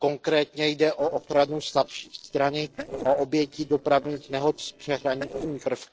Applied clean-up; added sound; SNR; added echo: neural separator model SepFormer DNS4.